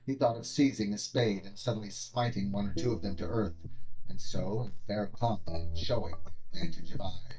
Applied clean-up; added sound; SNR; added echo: neural mask model DeepFilterNet 3.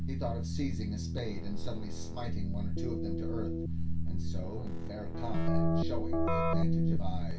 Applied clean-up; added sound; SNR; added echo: none; Keyboard (musical); 2 dB; reverberation time 0.3 s.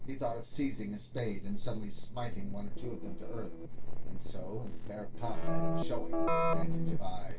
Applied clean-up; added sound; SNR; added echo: neural separator model SepFormer DNS4.